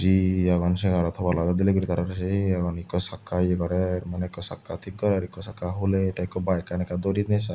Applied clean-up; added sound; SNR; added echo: none; none; none; none.